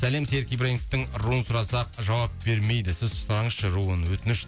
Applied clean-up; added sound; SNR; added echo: none; none; none; none.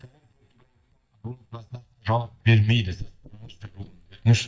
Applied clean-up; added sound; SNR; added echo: neural mask model DeepFilterNet 3.